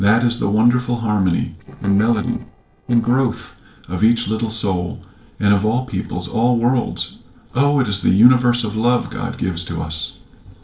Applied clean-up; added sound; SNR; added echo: neural separator model SepFormer DNS4.